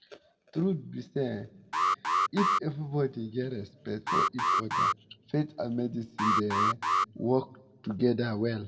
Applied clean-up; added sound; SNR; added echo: none; Alarm; -2 dB; reverberation time 2.1 s.